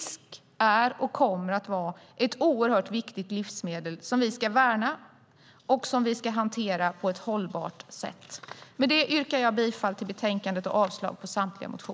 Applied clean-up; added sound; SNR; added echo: none; none; none; none.